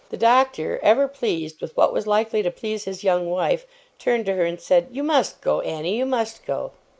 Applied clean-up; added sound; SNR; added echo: neural mask model Resemble Enhance denoiser.